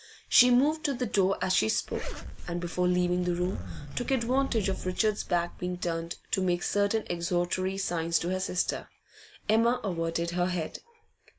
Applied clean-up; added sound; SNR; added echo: none; Zipper (clothing); 8 dB; none.